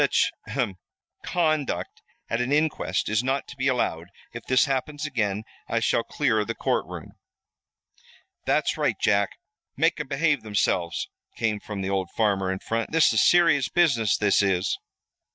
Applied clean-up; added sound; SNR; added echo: neural mask model DeepFilterNet 3.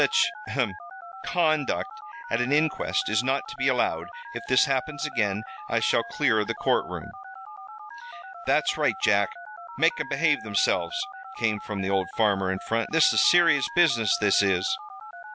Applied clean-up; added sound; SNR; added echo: none; Telephone; 13 dB; none.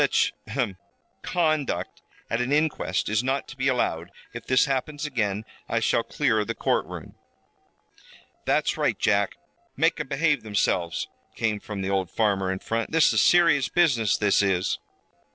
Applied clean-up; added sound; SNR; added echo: neural separator model SepFormer DNS4.